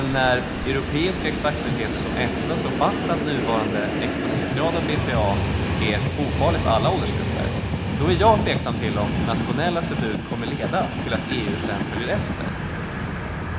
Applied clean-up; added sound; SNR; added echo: none; Train; -1 dB; none.